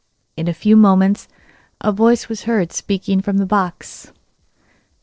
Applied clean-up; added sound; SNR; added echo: neural separator model SepFormer DNS4.